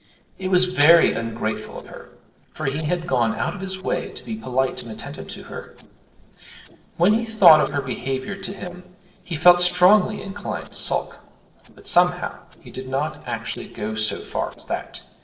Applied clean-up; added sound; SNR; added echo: neural separator model SepFormer DNS4.